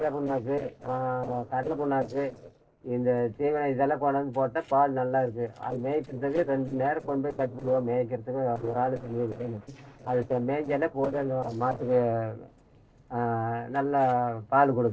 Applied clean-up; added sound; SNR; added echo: neural separator model SepFormer DNS4.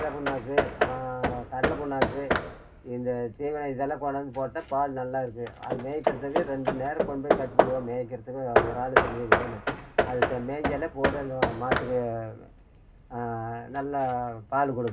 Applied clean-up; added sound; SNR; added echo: none; Hammer / Wood; -1 dB; reverberation time 0.2 s.